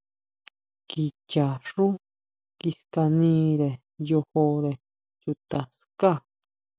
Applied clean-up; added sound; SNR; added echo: none; none; none; none.